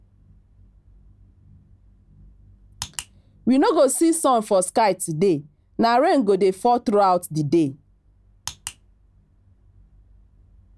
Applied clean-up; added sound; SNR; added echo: none; none; none; none.